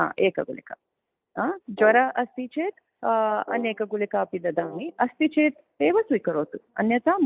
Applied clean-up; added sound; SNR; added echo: neural mask model DeepFilterNet 3.